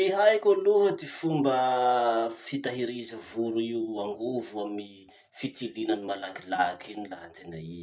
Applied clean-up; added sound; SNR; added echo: none; none; none; none.